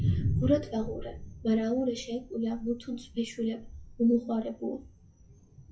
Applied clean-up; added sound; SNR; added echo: classical method WPE with log-MMSE.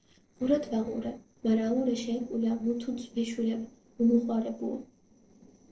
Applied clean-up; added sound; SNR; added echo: neural separator model SepFormer DNS4.